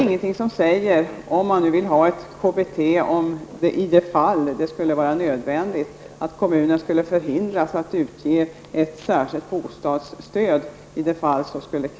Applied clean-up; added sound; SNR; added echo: none; none; none; none.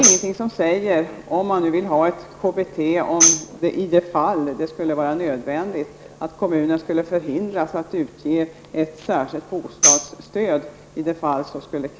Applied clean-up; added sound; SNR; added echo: none; Tambourine; -1 dB; none.